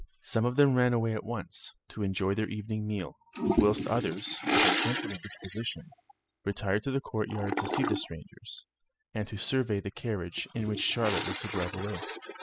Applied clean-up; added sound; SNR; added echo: classical method spectral subtraction.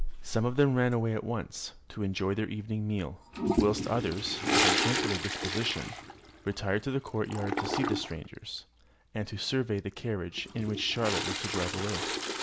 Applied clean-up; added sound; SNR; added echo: none; Toilet flush; 2 dB; none.